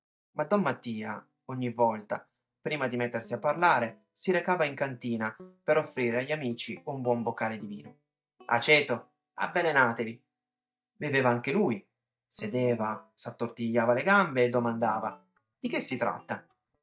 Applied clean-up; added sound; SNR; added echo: neural mask model DeepFilterNet 3.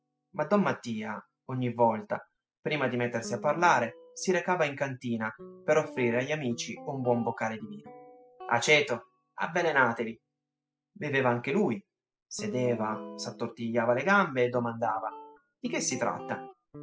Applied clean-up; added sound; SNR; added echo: classical method spectral subtraction.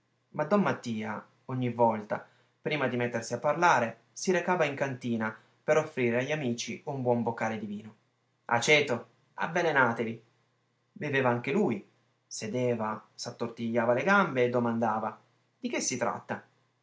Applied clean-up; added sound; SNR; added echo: none; none; none; none.